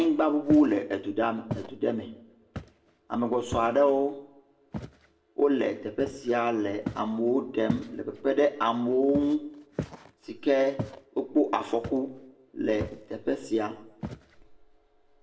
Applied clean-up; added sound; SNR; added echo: none; Walk, footsteps; 14 dB; reverberation time 0.6 s.